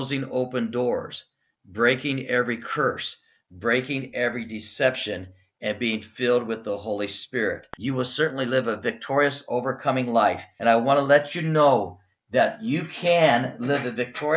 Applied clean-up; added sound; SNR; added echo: none; none; none; none.